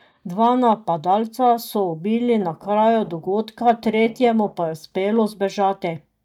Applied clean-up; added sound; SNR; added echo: neural mask model DeepFilterNet 3.